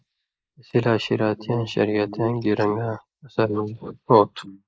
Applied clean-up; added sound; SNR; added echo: neural mask model Resemble Enhance denoiser.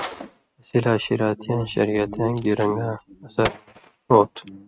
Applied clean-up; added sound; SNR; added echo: neural mask model RNNoise.